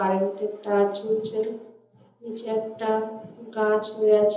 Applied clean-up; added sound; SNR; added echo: none; none; none; reverberation time 0.7 s.